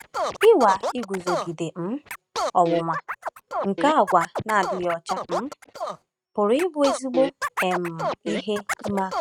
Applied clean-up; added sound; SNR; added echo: neural mask model RNNoise.